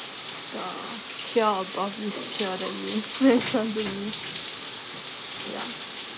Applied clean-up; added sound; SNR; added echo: none; Bathtub (filling or washing); -1 dB; none.